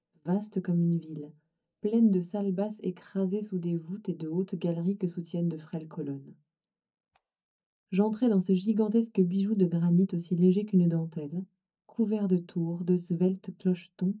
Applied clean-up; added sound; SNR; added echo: neural mask model DeepFilterNet 3.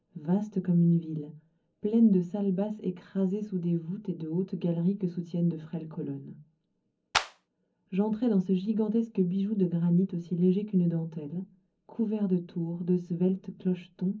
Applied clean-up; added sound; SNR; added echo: none; Clapping; 2 dB; reverberation time 0.4 s.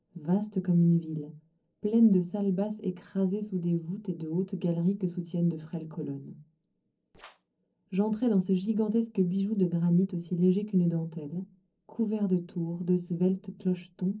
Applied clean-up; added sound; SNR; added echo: neural separator model SepFormer DNS4.